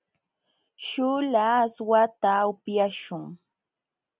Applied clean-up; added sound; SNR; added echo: none; none; none; none.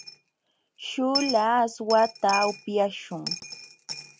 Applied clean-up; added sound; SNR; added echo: none; Coin (dropping); 10 dB; none.